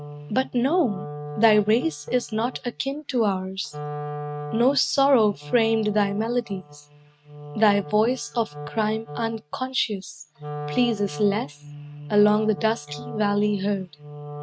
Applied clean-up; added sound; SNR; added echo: neural mask model RNNoise.